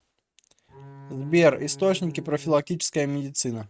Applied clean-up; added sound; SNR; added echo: neural mask model RNNoise.